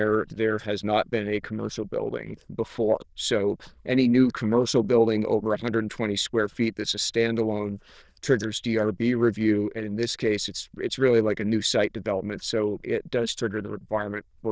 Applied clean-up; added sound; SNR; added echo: neural diffusion model UNIVERSE++.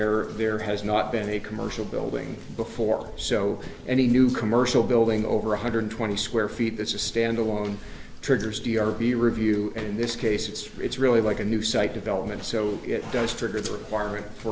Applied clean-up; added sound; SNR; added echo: none; Run; 14 dB; none.